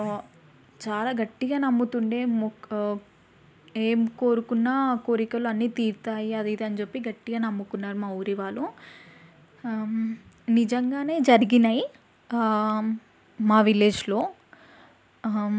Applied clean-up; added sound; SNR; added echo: none; none; none; none.